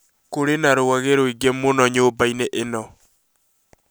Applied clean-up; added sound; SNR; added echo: none; none; none; none.